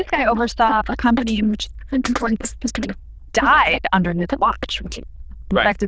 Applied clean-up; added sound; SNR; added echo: neural diffusion model UNIVERSE++.